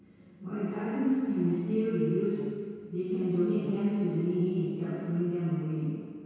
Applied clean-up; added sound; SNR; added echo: none; Brass instrument; 18 dB; reverberation time 2.0 s.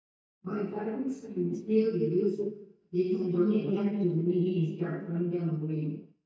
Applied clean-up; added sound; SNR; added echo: neural mask model DeepFilterNet 3.